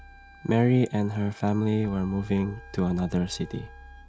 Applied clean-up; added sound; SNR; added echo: none; Keyboard (musical) + Wind instrument, woodwind instrument; 20 dB; none.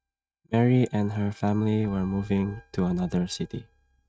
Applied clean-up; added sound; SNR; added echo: neural mask model RNNoise.